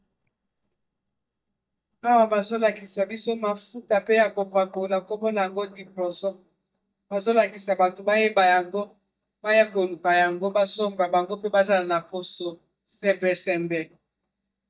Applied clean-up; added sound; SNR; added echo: neural mask model DeepFilterNet 3.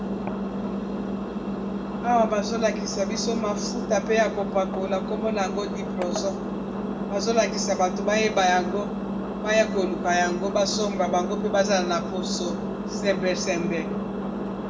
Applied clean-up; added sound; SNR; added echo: none; Engine; 2 dB; reverberation time 0.6 s.